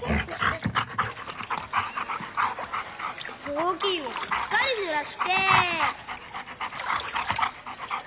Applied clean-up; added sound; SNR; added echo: none; Dog; -2 dB; none.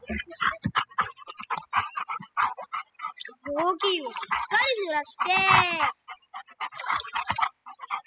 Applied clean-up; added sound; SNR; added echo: classical method spectral subtraction.